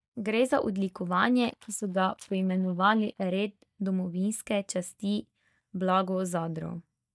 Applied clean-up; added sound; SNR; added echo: neural mask model DeepFilterNet 3.